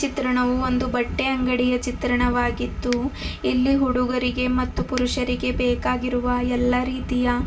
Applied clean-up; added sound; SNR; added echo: none; Finger snapping; 15 dB; reverberation time 0.2 s.